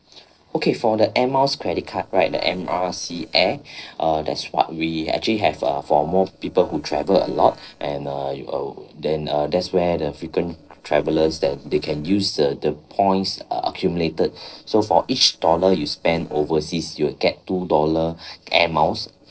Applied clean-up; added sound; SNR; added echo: neural separator model SepFormer DNS4.